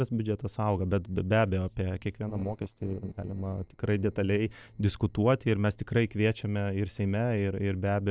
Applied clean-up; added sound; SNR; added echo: neural separator model SepFormer DNS4.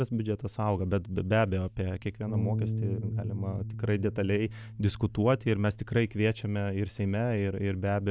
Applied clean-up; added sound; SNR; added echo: neural mask model DeepFilterNet 3.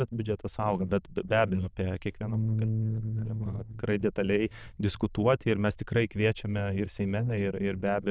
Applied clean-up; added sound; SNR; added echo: neural diffusion model UNIVERSE++.